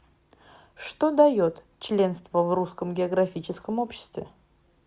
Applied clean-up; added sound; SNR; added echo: none; none; none; none.